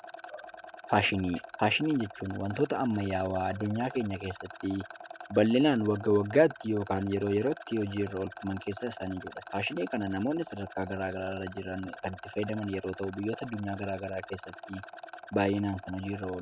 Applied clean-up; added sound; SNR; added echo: none; Rattle; 15 dB; none.